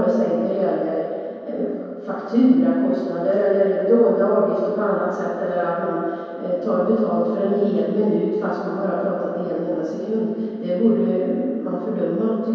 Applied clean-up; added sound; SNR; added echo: none; none; none; reverberation time 2.2 s.